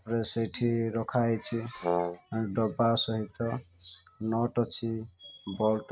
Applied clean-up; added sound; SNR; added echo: neural mask model RNNoise.